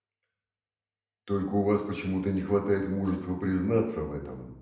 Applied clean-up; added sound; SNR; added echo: none; none; none; reverberation time 0.7 s.